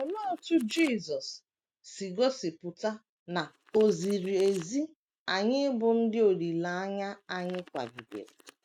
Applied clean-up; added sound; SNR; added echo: neural mask model RNNoise.